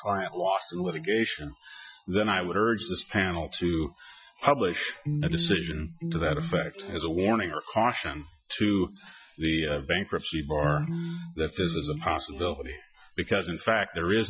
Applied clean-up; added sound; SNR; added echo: classical method Wiener filter.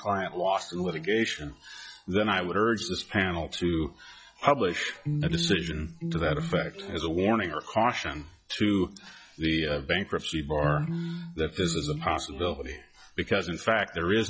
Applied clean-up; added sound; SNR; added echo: classical method log-MMSE.